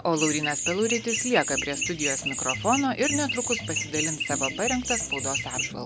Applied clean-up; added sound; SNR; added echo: none; Chirp, tweet; 2 dB; none.